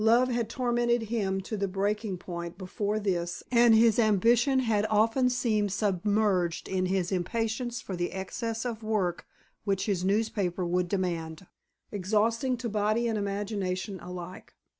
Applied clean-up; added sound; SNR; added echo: none; none; none; none.